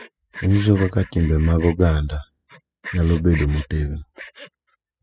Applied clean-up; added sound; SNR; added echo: classical method spectral subtraction.